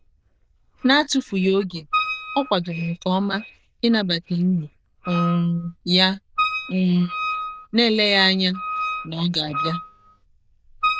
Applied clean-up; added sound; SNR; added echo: neural diffusion model UNIVERSE++.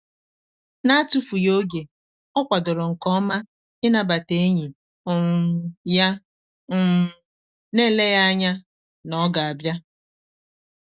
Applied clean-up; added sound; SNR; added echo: none; none; none; none.